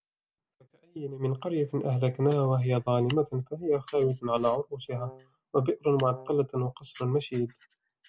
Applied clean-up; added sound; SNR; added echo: none; Brass instrument; 20 dB; none.